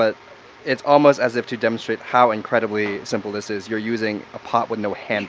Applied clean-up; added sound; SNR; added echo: none; none; none; none.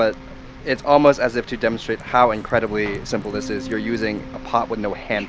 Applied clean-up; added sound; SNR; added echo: none; Bass guitar + Wind / Fire; 15 dB; none.